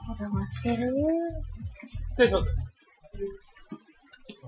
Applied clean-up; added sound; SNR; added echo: classical method Wiener filter.